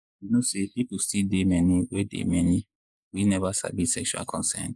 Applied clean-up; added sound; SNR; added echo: neural mask model Resemble Enhance denoiser.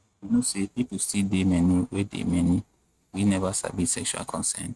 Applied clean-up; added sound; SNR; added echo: neural mask model RNNoise.